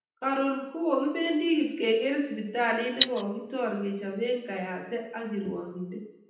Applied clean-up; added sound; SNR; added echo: none; Cutlery, silverware; 0 dB; reverberation time 0.8 s.